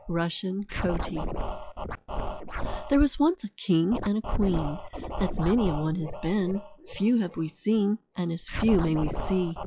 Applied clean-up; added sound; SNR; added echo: classical method log-MMSE.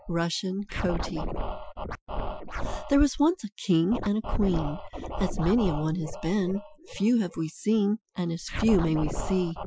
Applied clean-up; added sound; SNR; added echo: classical method Wiener filter.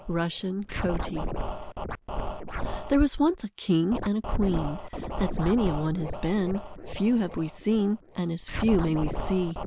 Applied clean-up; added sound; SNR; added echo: none; Scratching (performance technique); 6 dB; none.